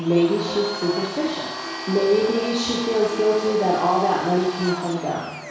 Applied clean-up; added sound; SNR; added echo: none; Domestic sounds, home sounds; 11 dB; reverberation time 1.1 s.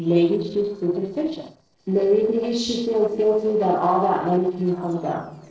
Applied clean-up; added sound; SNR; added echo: neural separator model SepFormer DNS4.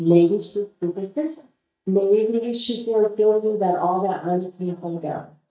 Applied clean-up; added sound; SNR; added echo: neural mask model DeepFilterNet 3.